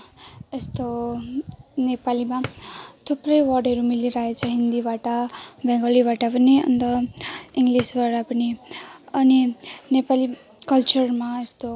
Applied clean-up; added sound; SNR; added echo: none; Drawer open or close; 18 dB; none.